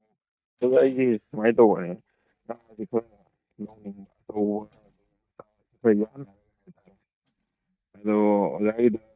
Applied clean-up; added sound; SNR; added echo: neural mask model DeepFilterNet 3.